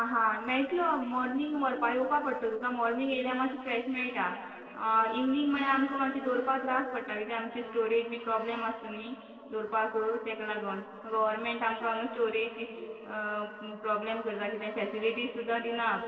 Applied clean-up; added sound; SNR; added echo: neural separator model SepFormer DNS4.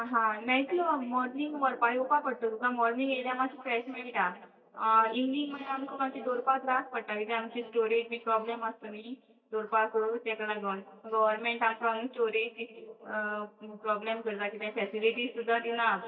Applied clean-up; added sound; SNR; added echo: neural mask model DeepFilterNet 3.